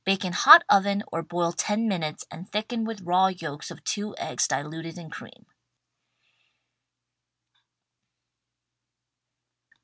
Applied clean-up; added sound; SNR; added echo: none; none; none; none.